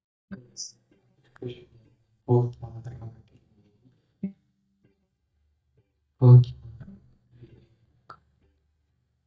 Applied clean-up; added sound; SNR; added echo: neural mask model DeepFilterNet 3.